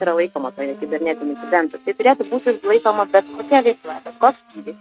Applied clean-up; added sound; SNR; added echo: neural mask model RNNoise.